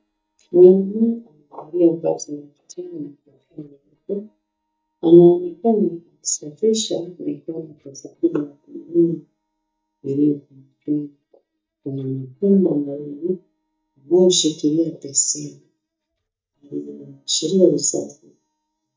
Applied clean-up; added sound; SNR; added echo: neural mask model DeepFilterNet 3.